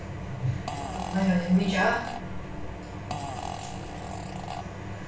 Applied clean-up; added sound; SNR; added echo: none; Fart; 11 dB; reverberation time 0.3 s.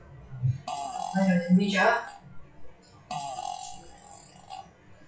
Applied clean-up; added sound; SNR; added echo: classical method WPE with log-MMSE.